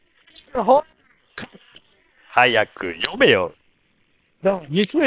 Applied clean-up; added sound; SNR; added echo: neural separator model SepFormer WHAM!.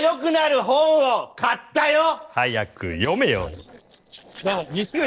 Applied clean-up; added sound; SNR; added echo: neural separator model SepFormer DNS4.